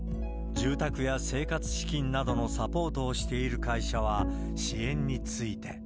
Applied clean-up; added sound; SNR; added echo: none; Bowed string instrument; 11 dB; none.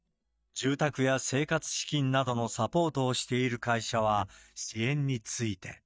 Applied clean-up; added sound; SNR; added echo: neural mask model DeepFilterNet 3.